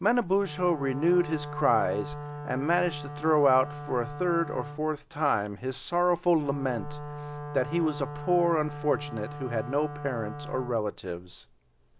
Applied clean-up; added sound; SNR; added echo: none; Wind instrument, woodwind instrument; 11 dB; none.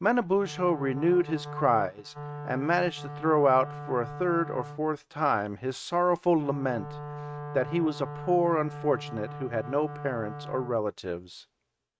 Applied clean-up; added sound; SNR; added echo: neural mask model RNNoise.